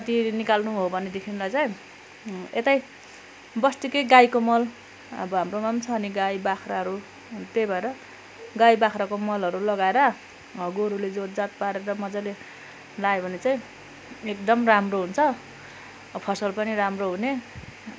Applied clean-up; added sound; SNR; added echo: none; none; none; none.